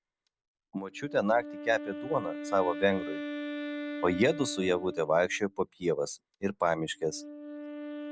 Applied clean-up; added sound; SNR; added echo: none; Wind instrument, woodwind instrument; 9 dB; none.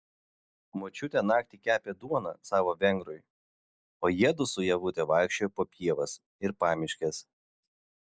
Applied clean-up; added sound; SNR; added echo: none; none; none; none.